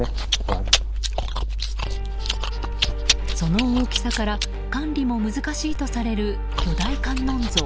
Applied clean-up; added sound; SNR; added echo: none; Chewing, mastication; -3 dB; none.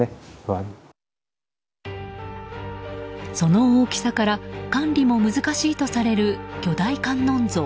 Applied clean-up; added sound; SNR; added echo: none; none; none; none.